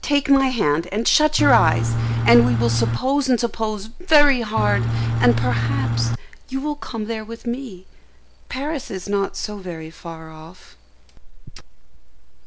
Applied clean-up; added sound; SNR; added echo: none; Engine / Truck; -1 dB; none.